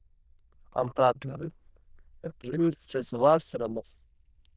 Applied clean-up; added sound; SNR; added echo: neural diffusion model UNIVERSE++.